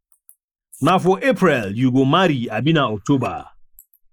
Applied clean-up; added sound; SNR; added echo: neural mask model Resemble Enhance denoiser.